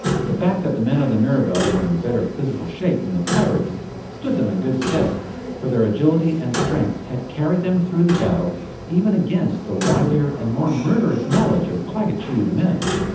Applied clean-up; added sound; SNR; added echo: none; Clock; 6 dB; reverberation time 0.8 s.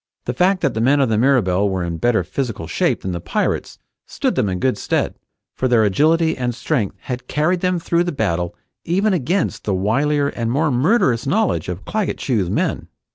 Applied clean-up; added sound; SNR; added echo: none; none; none; none.